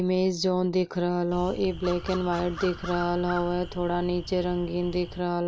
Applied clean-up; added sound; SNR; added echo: none; Crow; 12 dB; none.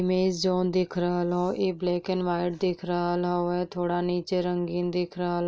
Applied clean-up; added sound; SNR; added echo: none; none; none; none.